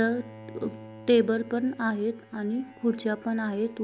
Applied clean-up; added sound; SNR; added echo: none; Bowed string instrument; 19 dB; none.